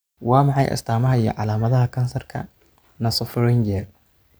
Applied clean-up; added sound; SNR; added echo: none; none; none; none.